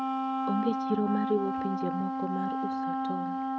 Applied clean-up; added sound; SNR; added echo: neural mask model RNNoise.